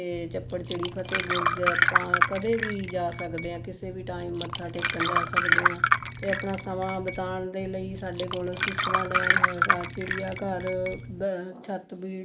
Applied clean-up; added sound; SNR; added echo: none; Glass; -4 dB; none.